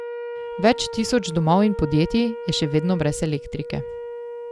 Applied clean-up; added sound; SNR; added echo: none; Wind instrument, woodwind instrument; 10 dB; none.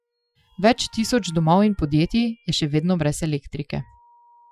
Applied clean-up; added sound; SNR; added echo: classical method Wiener filter.